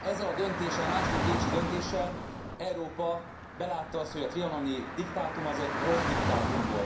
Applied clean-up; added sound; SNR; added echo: none; Traffic noise, roadway noise / Car; 0 dB; reverberation time 0.5 s.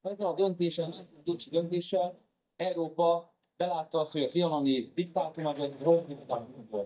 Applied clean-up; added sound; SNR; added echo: neural mask model DeepFilterNet 3.